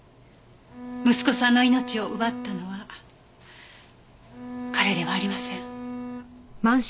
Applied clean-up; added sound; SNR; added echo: none; Bowed string instrument; 9 dB; none.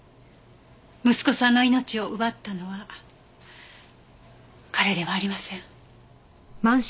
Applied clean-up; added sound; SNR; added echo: none; none; none; none.